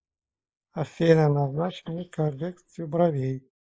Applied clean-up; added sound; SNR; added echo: neural mask model Resemble Enhance denoiser.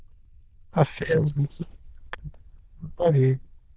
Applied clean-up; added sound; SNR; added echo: neural diffusion model UNIVERSE++.